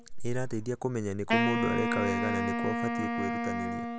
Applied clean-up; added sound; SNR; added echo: none; Wind instrument, woodwind instrument; -1 dB; none.